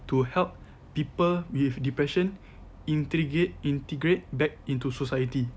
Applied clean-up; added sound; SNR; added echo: none; none; none; none.